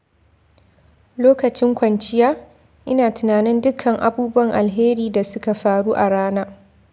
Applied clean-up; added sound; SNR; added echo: none; none; none; none.